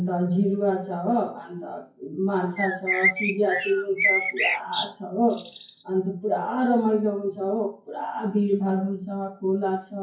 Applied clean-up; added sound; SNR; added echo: classical method WPE with log-MMSE.